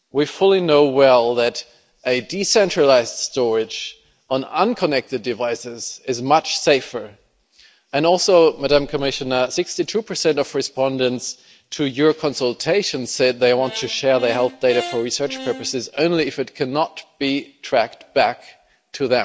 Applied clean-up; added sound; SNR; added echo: none; Brass instrument; 15 dB; none.